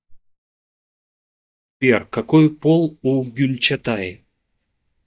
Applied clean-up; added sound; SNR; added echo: neural mask model DeepFilterNet 3.